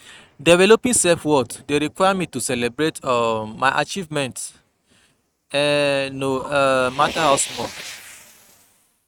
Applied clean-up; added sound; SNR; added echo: neural mask model RNNoise.